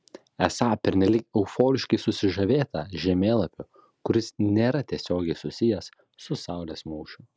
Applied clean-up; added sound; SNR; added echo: none; none; none; none.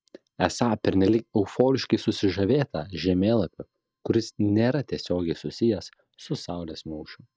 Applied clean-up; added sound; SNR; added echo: neural mask model DeepFilterNet 3.